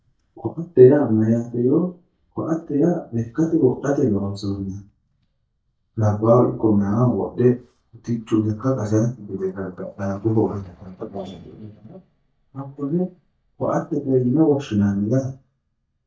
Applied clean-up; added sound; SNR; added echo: neural mask model DeepFilterNet 3.